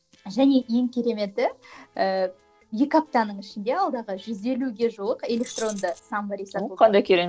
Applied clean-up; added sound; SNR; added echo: neural separator model SepFormer DNS4.